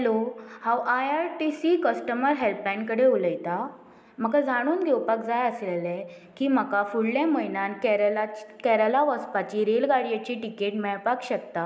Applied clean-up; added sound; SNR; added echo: none; none; none; none.